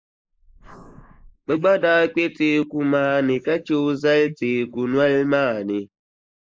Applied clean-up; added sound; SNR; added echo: neural mask model Resemble Enhance denoiser.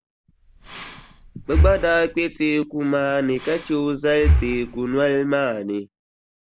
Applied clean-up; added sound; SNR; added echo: none; Breathing; 3 dB; none.